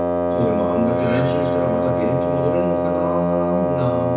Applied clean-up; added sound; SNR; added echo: none; Wind instrument, woodwind instrument; -4 dB; reverberation time 0.7 s.